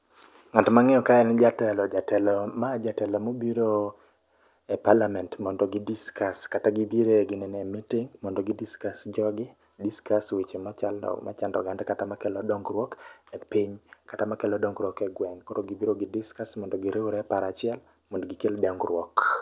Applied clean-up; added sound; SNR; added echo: none; none; none; none.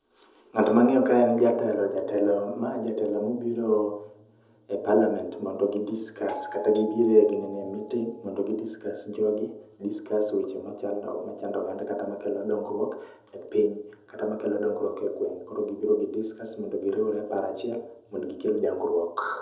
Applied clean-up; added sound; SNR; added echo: none; Doorbell; 15 dB; reverberation time 0.8 s.